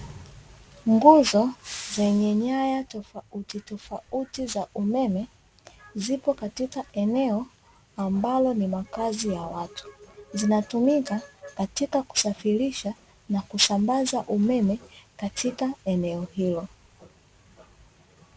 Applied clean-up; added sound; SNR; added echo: none; none; none; none.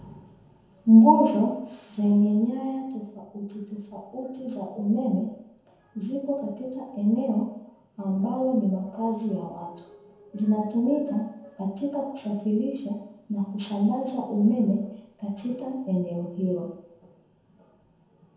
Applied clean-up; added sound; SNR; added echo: none; none; none; reverberation time 0.9 s.